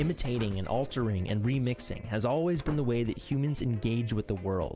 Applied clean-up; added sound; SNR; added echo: none; Slam; 15 dB; none.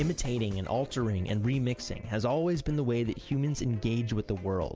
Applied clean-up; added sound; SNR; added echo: none; none; none; none.